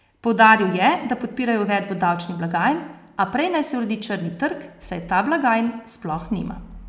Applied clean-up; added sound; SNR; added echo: none; none; none; none.